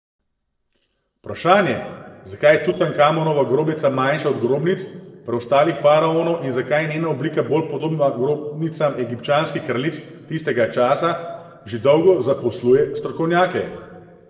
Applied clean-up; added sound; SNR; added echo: neural separator model SepFormer DNS4.